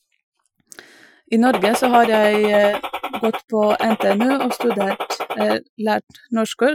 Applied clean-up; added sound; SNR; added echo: classical method Wiener filter.